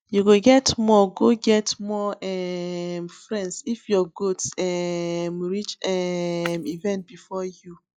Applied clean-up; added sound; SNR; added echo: classical method log-MMSE.